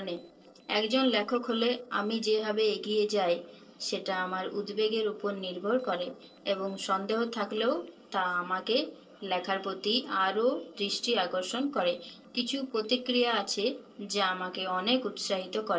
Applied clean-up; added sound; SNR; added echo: neural separator model SepFormer DNS4.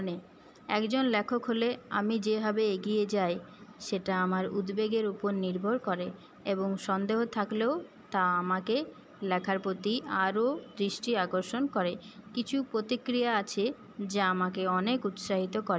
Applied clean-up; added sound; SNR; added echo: none; none; none; none.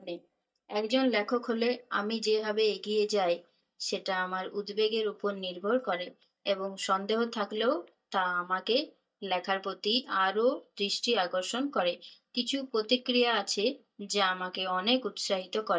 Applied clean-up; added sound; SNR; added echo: neural mask model DeepFilterNet 3.